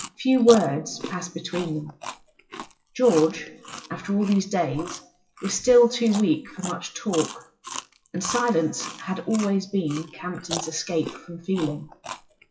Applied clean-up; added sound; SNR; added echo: classical method WPE with log-MMSE.